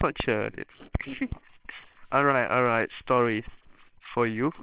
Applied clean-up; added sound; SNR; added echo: neural separator model SepFormer WHAMR!.